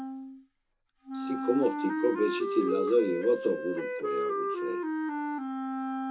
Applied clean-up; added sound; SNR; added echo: none; Wind instrument, woodwind instrument; 2 dB; reverberation time 0.2 s.